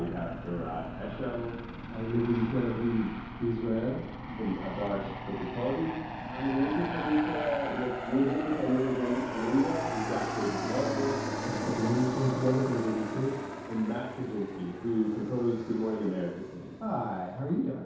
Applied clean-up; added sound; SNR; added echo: none; Aircraft; 6 dB; reverberation time 0.8 s.